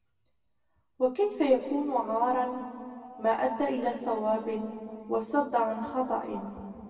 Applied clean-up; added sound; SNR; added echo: none; Cowbell; 18 dB; reverberation time 2.1 s.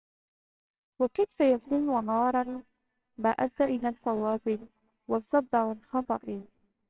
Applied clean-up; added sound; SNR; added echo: neural separator model SepFormer WHAMR!.